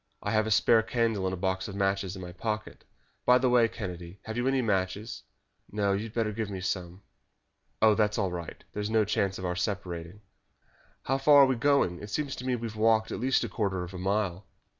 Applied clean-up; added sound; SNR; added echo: none; none; none; none.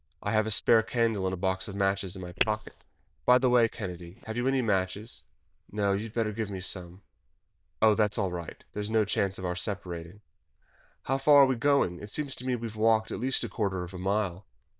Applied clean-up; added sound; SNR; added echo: neural diffusion model UNIVERSE++.